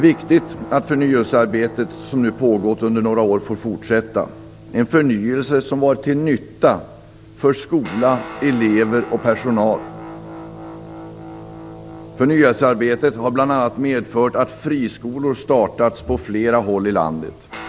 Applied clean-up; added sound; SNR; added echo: none; Guitar; 17 dB; none.